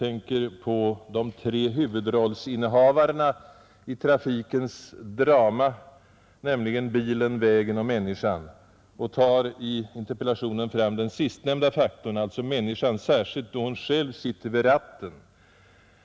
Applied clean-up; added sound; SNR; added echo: none; none; none; none.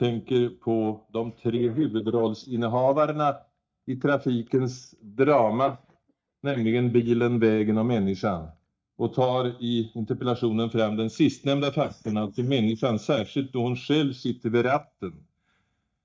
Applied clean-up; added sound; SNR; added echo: neural mask model DeepFilterNet 3.